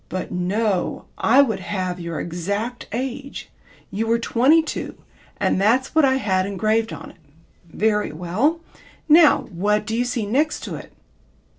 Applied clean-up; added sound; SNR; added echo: none; none; none; none.